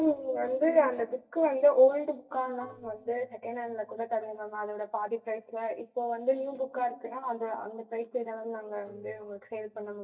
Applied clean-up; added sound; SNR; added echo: neural mask model DeepFilterNet 3.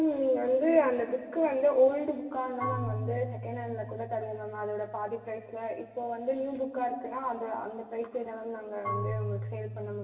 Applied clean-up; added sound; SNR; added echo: none; Marimba, xylophone / Wood; 10 dB; reverberation time 2.0 s.